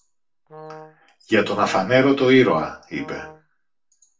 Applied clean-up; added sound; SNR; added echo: none; Brass instrument; 19 dB; reverberation time 0.3 s.